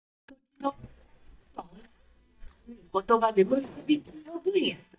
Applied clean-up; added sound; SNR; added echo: neural mask model DeepFilterNet 3.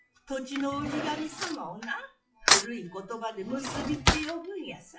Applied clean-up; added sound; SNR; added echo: classical method WPE with log-MMSE.